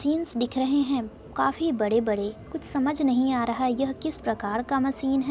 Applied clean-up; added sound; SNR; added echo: none; none; none; none.